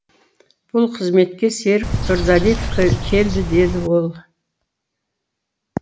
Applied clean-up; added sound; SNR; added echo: none; Bird; 2 dB; none.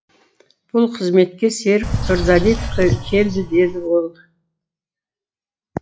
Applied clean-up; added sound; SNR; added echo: classical method log-MMSE.